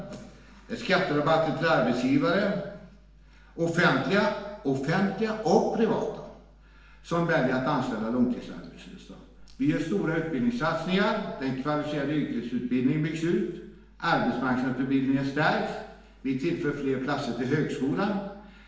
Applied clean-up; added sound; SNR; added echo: none; none; none; reverberation time 0.9 s.